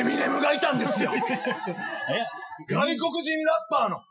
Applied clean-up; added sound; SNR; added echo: classical method Wiener filter.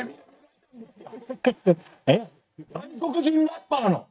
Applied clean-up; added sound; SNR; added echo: neural mask model DeepFilterNet 3.